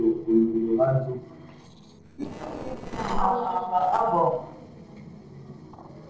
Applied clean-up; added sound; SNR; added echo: neural separator model SepFormer DNS4.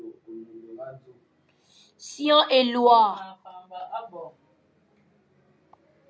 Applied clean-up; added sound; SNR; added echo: none; none; none; none.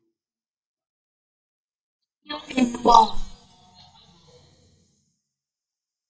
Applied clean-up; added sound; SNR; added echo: neural mask model DeepFilterNet 3.